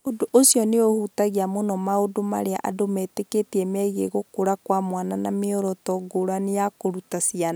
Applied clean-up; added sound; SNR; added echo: none; none; none; none.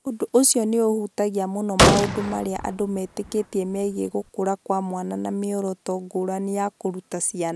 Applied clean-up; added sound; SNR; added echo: none; Gunshot, gunfire; -1 dB; none.